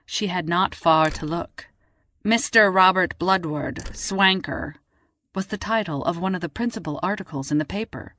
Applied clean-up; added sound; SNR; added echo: neural mask model Resemble Enhance denoiser.